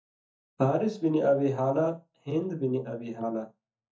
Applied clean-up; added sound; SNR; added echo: neural mask model DeepFilterNet 3.